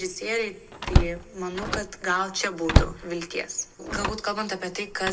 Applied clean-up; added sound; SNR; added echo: none; Slam; -2 dB; reverberation time 1.7 s.